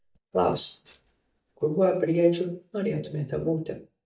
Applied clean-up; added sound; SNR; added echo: neural mask model DeepFilterNet 3.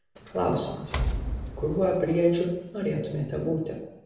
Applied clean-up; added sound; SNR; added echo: none; Door; 6 dB; reverberation time 0.8 s.